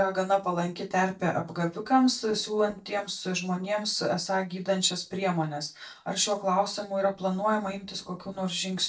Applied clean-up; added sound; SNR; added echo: neural mask model DeepFilterNet 3.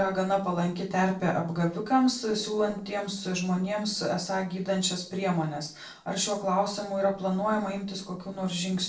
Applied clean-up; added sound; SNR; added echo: neural separator model SepFormer DNS4.